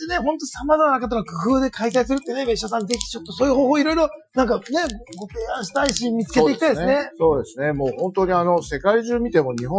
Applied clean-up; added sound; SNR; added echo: classical method Wiener filter.